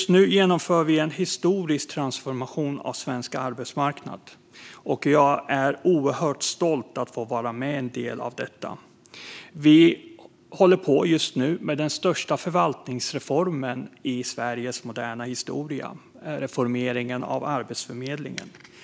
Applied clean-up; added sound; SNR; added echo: none; none; none; none.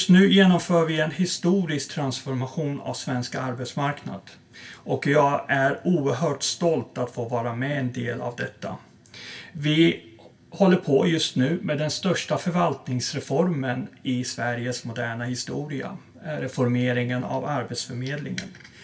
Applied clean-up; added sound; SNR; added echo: none; none; none; reverberation time 0.2 s.